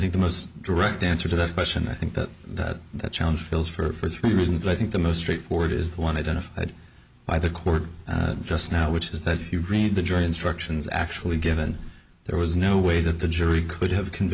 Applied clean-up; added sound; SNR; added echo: none; none; none; none.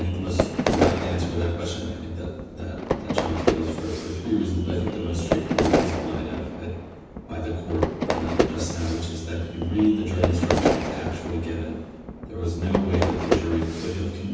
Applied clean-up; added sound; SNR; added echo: none; Fire / Fireworks; 0 dB; reverberation time 1.1 s.